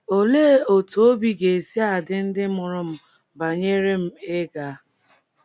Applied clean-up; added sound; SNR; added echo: none; none; none; none.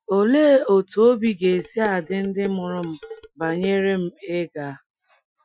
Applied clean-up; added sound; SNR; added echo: classical method Wiener filter.